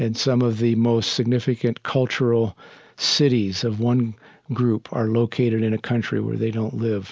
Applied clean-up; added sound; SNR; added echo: none; none; none; none.